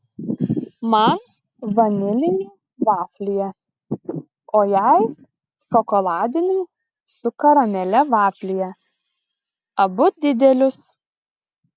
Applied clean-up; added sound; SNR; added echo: none; none; none; none.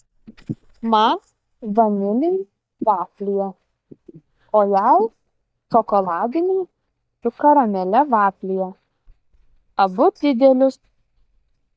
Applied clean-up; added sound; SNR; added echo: neural mask model DeepFilterNet 3.